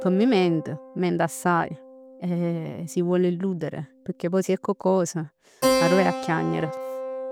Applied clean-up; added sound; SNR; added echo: none; Keyboard (musical); 7 dB; none.